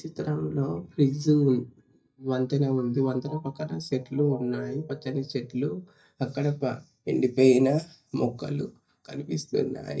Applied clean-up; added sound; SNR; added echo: neural mask model DeepFilterNet 3.